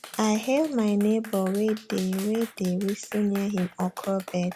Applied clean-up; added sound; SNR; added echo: none; Clapping; 17 dB; none.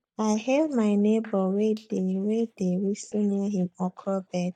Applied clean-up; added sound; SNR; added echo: neural mask model DeepFilterNet 3.